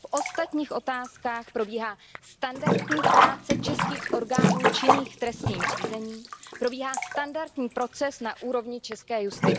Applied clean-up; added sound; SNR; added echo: none; Sink (filling or washing); -3 dB; none.